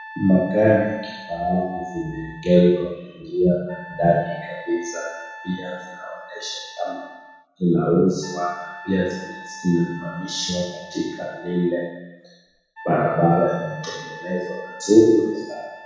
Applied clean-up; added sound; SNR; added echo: none; Wind instrument, woodwind instrument; 18 dB; reverberation time 1.1 s.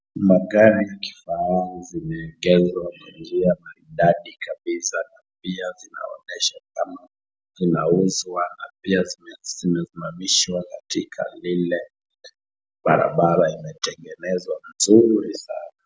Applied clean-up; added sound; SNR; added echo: none; none; none; none.